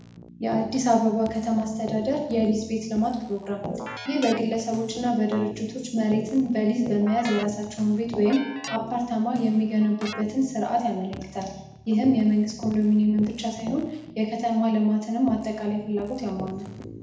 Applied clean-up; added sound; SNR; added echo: none; Keyboard (musical); 14 dB; reverberation time 0.8 s.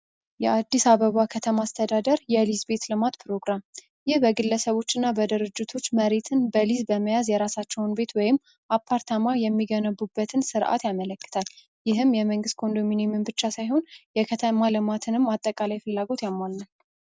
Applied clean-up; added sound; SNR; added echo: none; none; none; none.